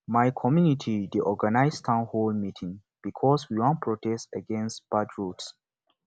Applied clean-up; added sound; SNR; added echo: none; none; none; none.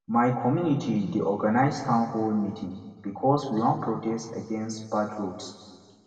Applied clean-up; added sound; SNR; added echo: none; none; none; reverberation time 1.6 s.